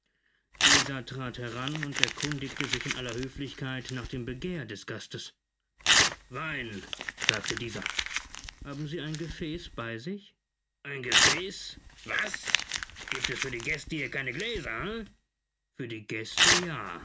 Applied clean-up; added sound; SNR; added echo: none; Crumpling, crinkling / Tearing; -5 dB; none.